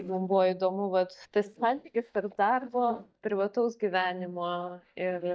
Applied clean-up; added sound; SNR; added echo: neural mask model DeepFilterNet 3.